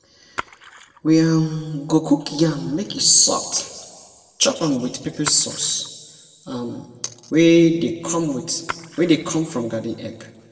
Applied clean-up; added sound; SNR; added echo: none; Splash, splatter; 17 dB; reverberation time 1.4 s.